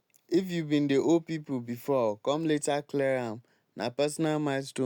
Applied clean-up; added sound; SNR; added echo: none; none; none; none.